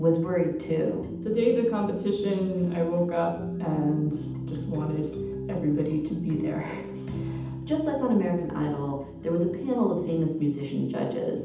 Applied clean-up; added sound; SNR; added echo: none; none; none; reverberation time 0.8 s.